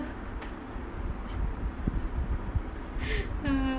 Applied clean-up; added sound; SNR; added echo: none; none; none; none.